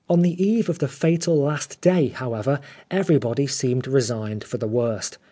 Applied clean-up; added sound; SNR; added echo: none; none; none; none.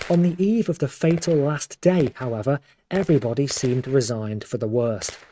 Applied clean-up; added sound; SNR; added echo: neural mask model RNNoise.